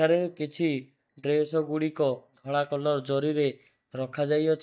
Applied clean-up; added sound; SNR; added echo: neural mask model DeepFilterNet 3.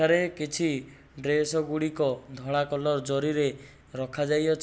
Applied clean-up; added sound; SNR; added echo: none; none; none; none.